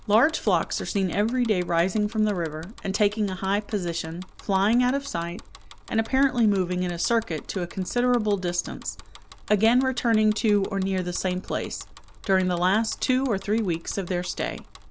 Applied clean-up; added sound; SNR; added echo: none; Bicycle; 19 dB; none.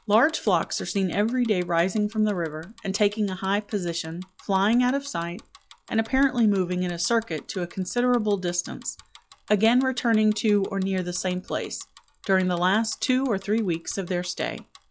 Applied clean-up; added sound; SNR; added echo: classical method log-MMSE.